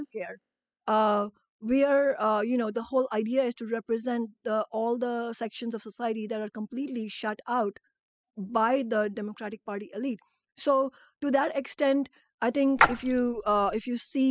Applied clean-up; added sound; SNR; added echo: classical method spectral subtraction.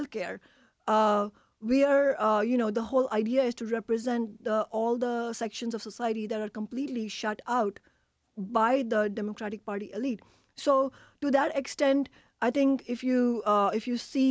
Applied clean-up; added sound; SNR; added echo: none; none; none; none.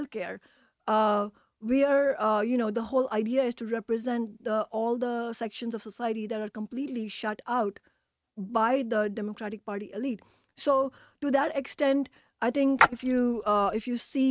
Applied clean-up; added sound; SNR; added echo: neural mask model RNNoise.